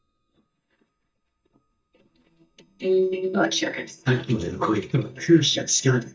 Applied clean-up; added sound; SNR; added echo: neural mask model DeepFilterNet 3.